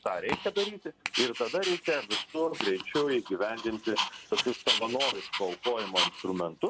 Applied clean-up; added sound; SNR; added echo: none; Dog; 3 dB; none.